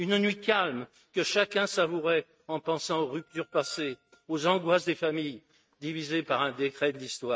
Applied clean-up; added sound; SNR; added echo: neural mask model RNNoise.